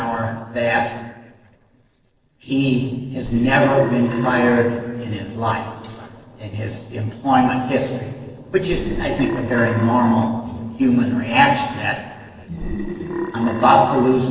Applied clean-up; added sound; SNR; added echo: neural separator model SepFormer DNS4.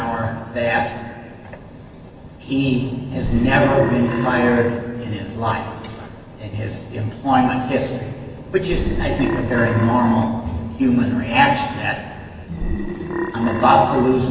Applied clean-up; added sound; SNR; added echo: none; Burping, eructation; 6 dB; reverberation time 1.9 s.